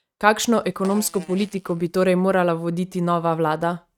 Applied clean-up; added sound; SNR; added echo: neural mask model RNNoise.